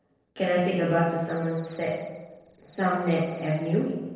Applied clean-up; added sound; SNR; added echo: neural separator model SepFormer DNS4.